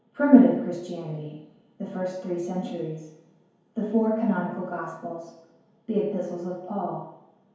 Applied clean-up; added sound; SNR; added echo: none; none; none; reverberation time 1.0 s.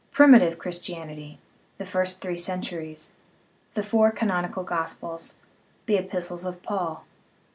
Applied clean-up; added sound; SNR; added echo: none; none; none; none.